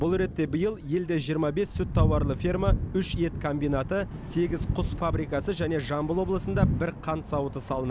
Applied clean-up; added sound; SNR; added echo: none; Thunder; 3 dB; none.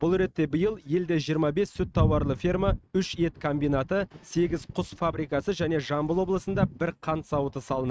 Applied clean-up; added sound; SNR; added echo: neural mask model RNNoise.